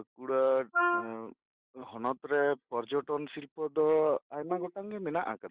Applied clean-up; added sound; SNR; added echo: neural mask model Resemble Enhance denoiser.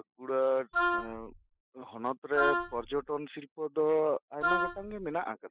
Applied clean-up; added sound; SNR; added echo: classical method spectral subtraction.